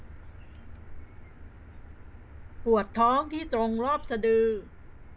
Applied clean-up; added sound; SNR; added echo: none; Motor vehicle (road); 14 dB; none.